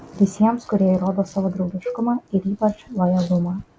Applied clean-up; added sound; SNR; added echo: none; Cowbell; 16 dB; none.